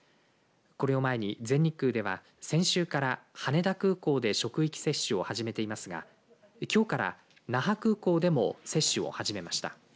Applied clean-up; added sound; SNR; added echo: none; none; none; none.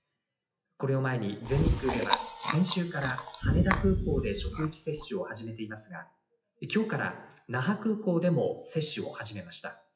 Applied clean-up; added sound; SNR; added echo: classical method WPE with log-MMSE.